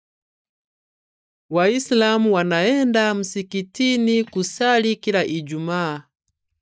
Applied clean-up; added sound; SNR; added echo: neural mask model DeepFilterNet 3.